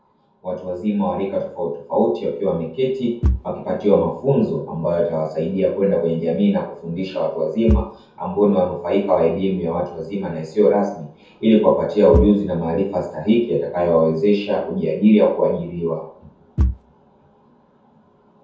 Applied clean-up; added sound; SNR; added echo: none; Bass drum / Thump, thud; 11 dB; reverberation time 0.6 s.